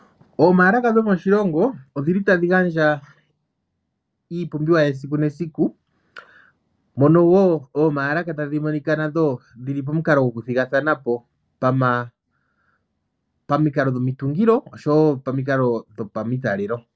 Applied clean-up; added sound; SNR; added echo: none; none; none; none.